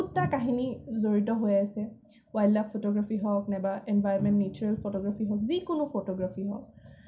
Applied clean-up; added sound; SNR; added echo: none; Bowed string instrument; 18 dB; reverberation time 0.3 s.